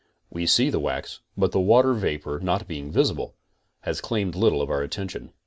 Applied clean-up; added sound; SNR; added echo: none; none; none; none.